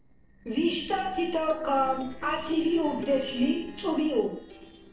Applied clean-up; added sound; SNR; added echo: neural separator model SepFormer DNS4.